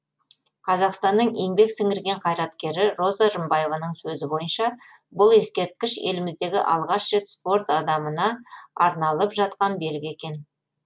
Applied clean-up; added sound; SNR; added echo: none; none; none; none.